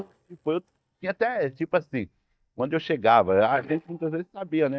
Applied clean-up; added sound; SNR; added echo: neural mask model DeepFilterNet 3.